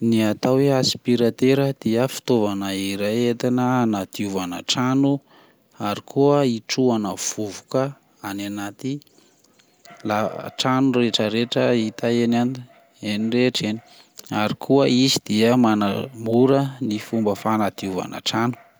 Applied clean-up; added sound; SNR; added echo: none; none; none; none.